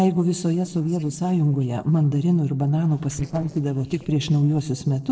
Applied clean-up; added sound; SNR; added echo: neural separator model SepFormer DNS4.